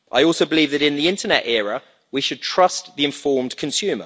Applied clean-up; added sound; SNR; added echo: none; none; none; none.